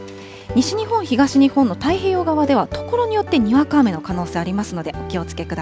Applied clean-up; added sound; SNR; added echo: none; none; none; none.